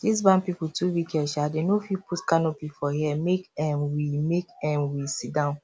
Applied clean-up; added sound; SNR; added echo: none; none; none; none.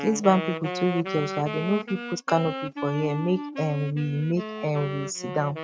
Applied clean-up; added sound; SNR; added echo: neural mask model RNNoise.